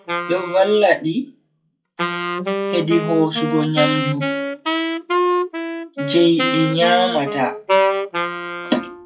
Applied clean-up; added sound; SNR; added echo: classical method WPE with log-MMSE.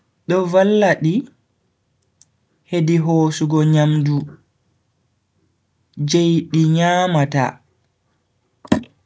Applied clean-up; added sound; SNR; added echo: none; none; none; none.